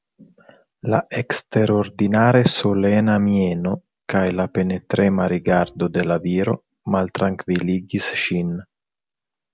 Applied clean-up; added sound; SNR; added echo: none; Bowed string instrument; 20 dB; none.